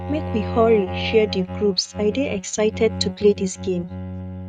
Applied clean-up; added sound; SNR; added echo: neural mask model RNNoise.